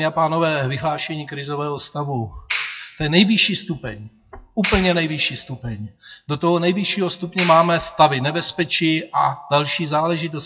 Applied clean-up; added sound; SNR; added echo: classical method WPE with log-MMSE.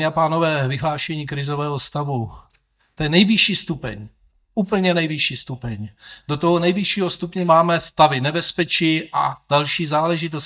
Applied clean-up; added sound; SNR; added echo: neural mask model DeepFilterNet 3.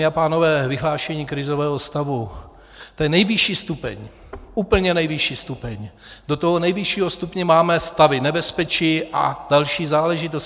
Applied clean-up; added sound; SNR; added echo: none; none; none; none.